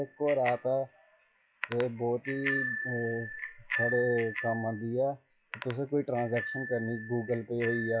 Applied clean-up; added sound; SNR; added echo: classical method log-MMSE.